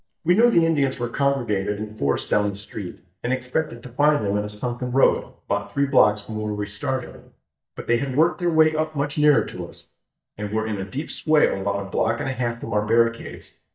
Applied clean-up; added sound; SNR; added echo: neural mask model DeepFilterNet 3.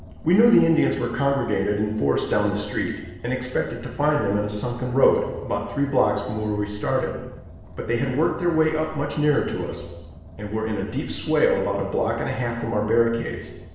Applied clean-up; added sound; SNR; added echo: none; Car; 18 dB; reverberation time 0.9 s.